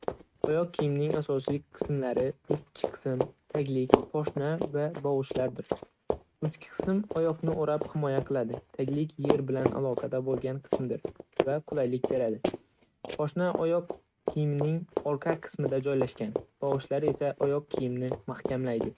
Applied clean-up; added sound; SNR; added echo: neural mask model RNNoise.